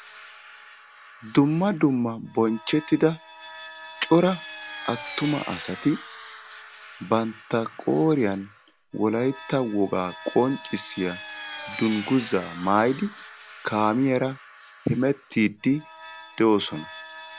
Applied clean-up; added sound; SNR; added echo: none; Vehicle; 16 dB; none.